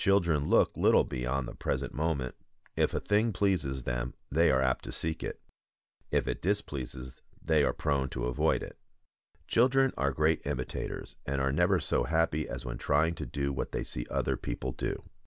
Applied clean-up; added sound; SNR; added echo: none; none; none; none.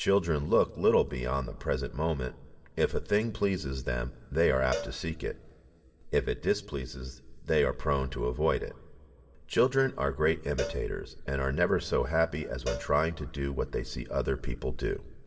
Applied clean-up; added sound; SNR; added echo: none; Cowbell; 14 dB; reverberation time 1.9 s.